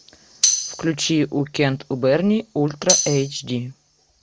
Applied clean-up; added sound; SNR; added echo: none; Tambourine; -1 dB; none.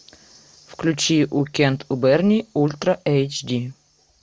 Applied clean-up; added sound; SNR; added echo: none; none; none; none.